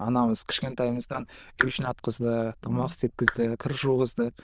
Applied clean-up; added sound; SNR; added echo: neural diffusion model UNIVERSE++.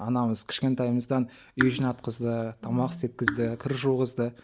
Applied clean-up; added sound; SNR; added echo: none; Raindrop / Drip; 7 dB; none.